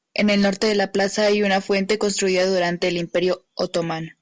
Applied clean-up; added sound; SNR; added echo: none; none; none; none.